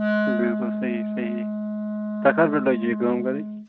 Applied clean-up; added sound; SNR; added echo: neural mask model RNNoise.